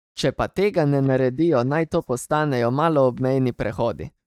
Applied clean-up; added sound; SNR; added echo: neural mask model DeepFilterNet 3.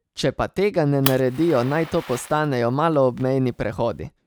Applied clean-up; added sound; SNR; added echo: none; Fire; 14 dB; none.